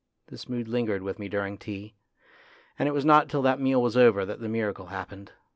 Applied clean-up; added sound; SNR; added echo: none; none; none; none.